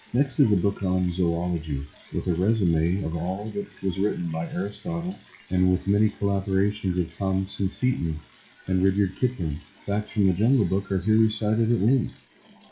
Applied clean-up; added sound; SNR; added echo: classical method WPE with log-MMSE.